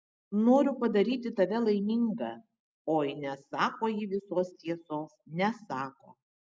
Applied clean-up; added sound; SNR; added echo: none; none; none; none.